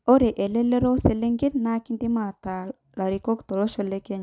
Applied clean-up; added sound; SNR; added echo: none; none; none; none.